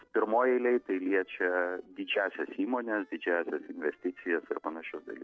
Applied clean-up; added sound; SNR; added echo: neural separator model SepFormer DNS4.